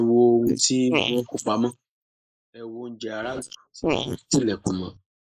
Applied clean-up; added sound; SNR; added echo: neural mask model Resemble Enhance denoiser.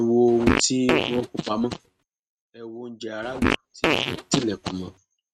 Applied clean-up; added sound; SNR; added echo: neural mask model RNNoise.